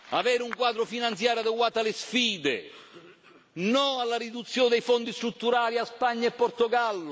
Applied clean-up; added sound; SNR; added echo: none; none; none; none.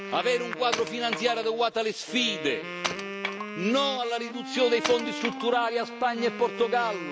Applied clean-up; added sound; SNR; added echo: none; Wind instrument, woodwind instrument + Wood; 7 dB; none.